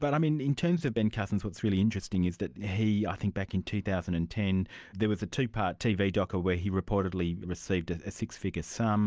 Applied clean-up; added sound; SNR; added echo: none; none; none; none.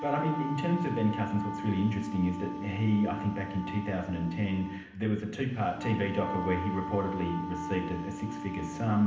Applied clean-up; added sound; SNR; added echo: none; Wind instrument, woodwind instrument; 8 dB; reverberation time 0.8 s.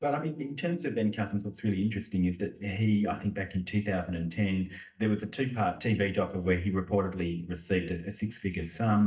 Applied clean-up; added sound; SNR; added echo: neural mask model DeepFilterNet 3.